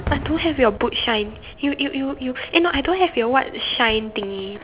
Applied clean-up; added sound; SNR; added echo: none; Fireworks; 13 dB; none.